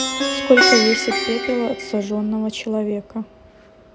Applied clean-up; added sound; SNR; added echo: none; Plucked string instrument; 1 dB; none.